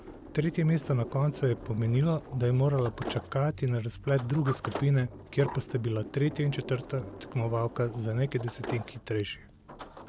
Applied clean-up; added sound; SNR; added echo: none; Sliding door; 14 dB; none.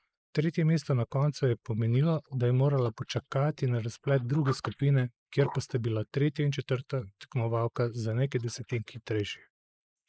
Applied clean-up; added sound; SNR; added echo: neural mask model Resemble Enhance denoiser.